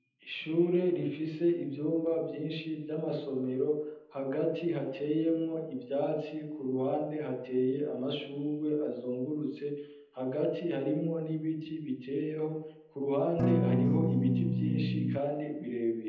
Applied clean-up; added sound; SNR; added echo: none; Electric guitar / Strum; -4 dB; reverberation time 0.8 s.